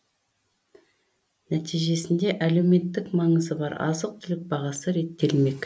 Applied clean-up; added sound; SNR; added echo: none; none; none; none.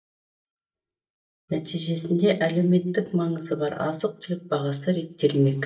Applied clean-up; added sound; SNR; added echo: neural mask model DeepFilterNet 3.